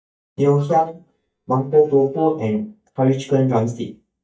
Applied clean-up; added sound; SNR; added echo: neural mask model DeepFilterNet 3.